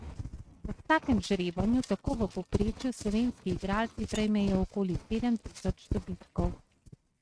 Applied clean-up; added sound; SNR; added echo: neural mask model RNNoise.